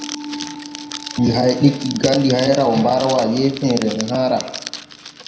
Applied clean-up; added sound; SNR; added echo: none; Crackle; 14 dB; reverberation time 0.8 s.